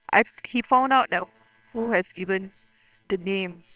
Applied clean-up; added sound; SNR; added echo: neural separator model SepFormer WHAMR!.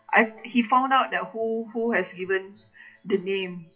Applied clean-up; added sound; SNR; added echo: classical method WPE with log-MMSE.